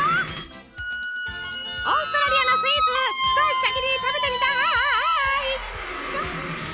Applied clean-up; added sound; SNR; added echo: none; Squeak; 1 dB; none.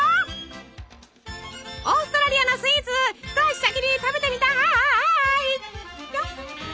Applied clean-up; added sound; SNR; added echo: none; none; none; none.